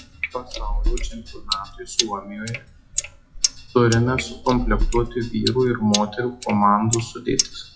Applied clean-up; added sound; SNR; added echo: classical method WPE with log-MMSE.